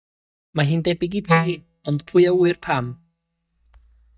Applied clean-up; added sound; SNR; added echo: neural mask model DeepFilterNet 3.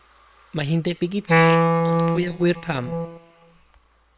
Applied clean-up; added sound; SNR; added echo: neural separator model SepFormer WHAM!.